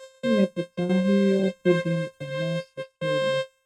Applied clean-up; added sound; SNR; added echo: neural mask model RNNoise.